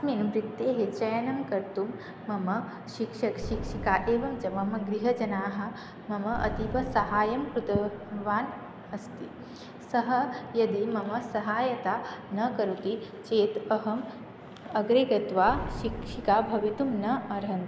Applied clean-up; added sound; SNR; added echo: none; Boom; 10 dB; none.